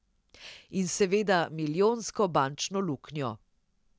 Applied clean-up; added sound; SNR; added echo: none; none; none; none.